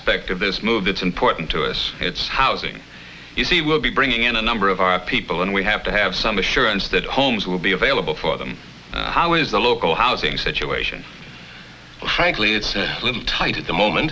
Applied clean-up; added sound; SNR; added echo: none; none; none; none.